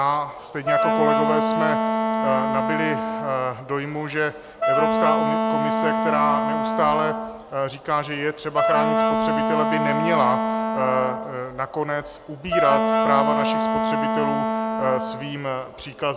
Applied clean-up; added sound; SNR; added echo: none; Wind instrument, woodwind instrument; -2 dB; none.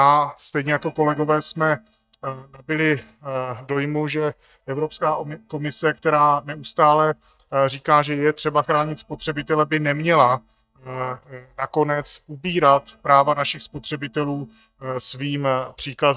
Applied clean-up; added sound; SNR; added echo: neural mask model DeepFilterNet 3.